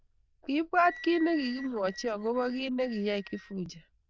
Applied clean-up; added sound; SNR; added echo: neural diffusion model UNIVERSE++.